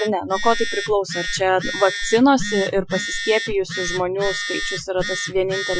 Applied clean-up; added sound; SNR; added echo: classical method Wiener filter.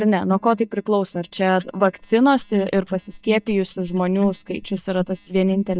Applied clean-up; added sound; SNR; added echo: neural mask model DeepFilterNet 3.